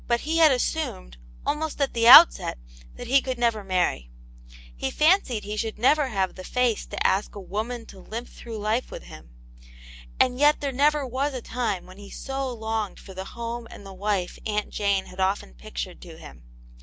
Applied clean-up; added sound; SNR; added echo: none; none; none; none.